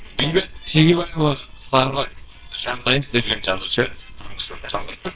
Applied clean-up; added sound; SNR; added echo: neural separator model SepFormer WHAMR!.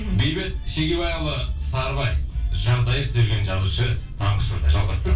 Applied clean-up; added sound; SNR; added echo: none; Boat, Water vehicle; 13 dB; reverberation time 0.2 s.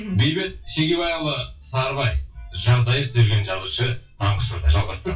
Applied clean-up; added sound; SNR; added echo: classical method WPE with log-MMSE.